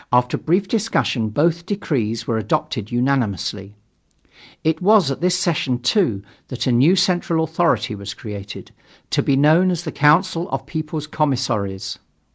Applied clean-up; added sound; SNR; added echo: none; none; none; none.